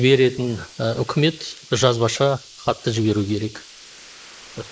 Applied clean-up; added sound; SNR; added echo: neural mask model Resemble Enhance denoiser.